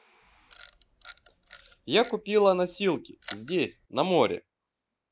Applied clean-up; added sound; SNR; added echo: none; Camera; 20 dB; none.